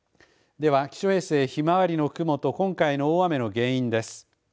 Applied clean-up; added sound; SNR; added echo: none; none; none; none.